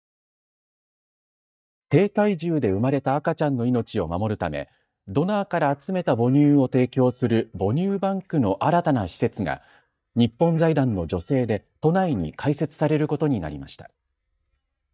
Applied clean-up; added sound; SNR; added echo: neural mask model DeepFilterNet 3.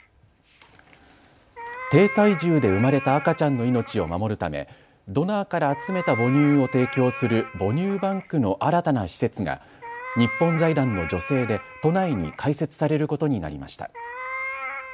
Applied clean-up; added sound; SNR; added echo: none; Meow; 13 dB; none.